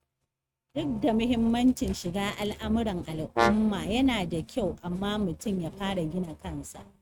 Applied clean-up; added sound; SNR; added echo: neural mask model RNNoise.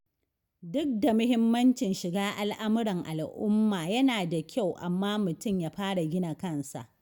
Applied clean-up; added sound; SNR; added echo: none; none; none; none.